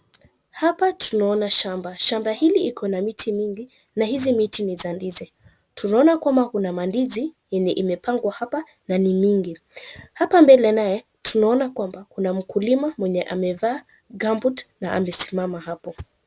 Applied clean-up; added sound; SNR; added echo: none; none; none; none.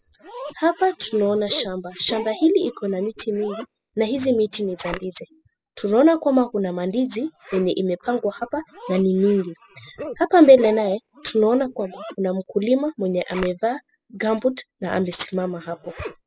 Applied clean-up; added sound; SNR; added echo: classical method spectral subtraction.